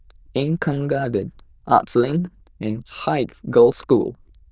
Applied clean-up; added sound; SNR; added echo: neural diffusion model UNIVERSE++.